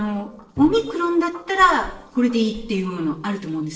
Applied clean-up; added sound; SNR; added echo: neural separator model SepFormer DNS4.